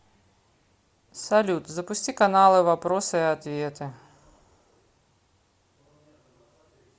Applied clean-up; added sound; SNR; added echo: none; none; none; none.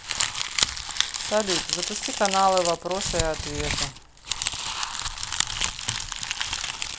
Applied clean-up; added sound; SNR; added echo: none; Crumpling, crinkling; -1 dB; none.